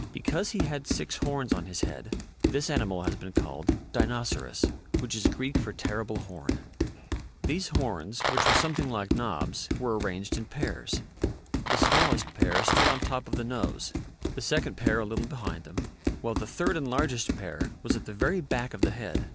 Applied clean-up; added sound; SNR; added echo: none; Rattle + Run; -3 dB; none.